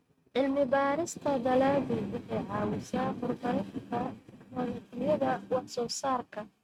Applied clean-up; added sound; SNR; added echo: neural mask model RNNoise.